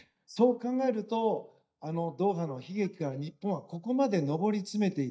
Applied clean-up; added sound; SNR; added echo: neural mask model DeepFilterNet 3.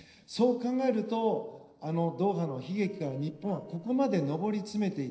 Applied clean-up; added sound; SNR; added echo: neural separator model SepFormer DNS4.